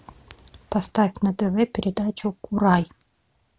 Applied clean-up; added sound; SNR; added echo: none; none; none; none.